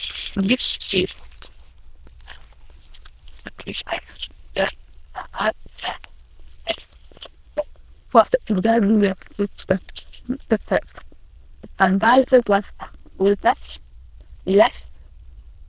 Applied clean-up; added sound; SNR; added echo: neural diffusion model UNIVERSE++.